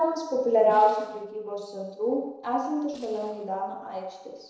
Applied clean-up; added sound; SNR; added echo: neural separator model SepFormer DNS4.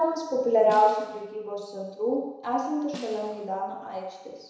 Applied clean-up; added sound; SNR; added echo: none; Snare drum; 18 dB; reverberation time 1.0 s.